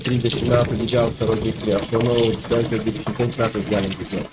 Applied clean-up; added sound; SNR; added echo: neural mask model RNNoise.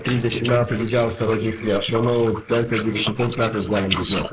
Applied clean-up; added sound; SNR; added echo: neural mask model Resemble Enhance denoiser.